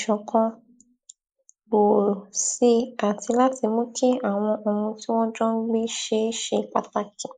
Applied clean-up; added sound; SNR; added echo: neural mask model Resemble Enhance denoiser.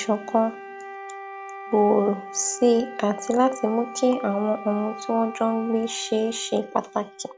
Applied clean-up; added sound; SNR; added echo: none; Wind instrument, woodwind instrument; 14 dB; none.